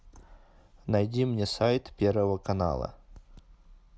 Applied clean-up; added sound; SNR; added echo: none; none; none; none.